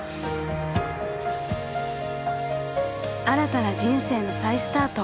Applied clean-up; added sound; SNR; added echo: none; none; none; none.